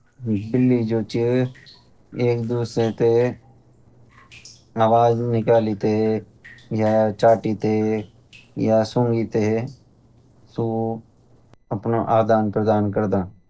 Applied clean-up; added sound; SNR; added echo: neural separator model SepFormer DNS4.